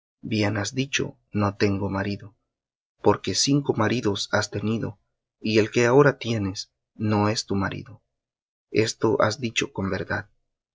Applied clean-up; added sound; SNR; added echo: none; none; none; none.